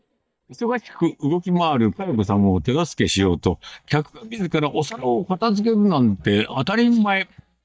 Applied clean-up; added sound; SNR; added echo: neural mask model DeepFilterNet 3.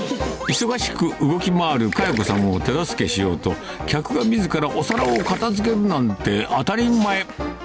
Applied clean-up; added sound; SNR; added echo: none; Gurgling; 13 dB; none.